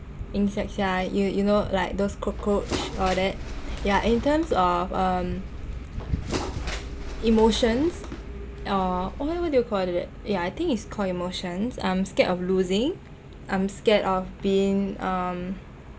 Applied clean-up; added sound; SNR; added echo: none; Bird; 9 dB; none.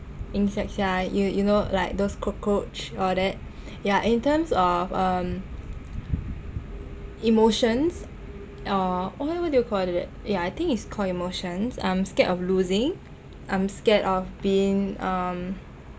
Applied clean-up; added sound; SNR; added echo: none; none; none; none.